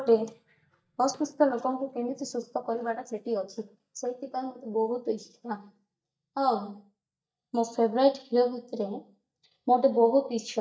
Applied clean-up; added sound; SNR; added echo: neural mask model DeepFilterNet 3.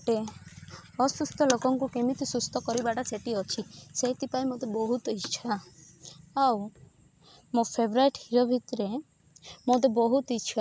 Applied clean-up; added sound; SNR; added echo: none; none; none; none.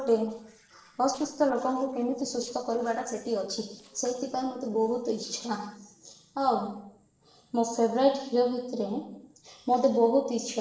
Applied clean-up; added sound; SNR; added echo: neural separator model SepFormer DNS4.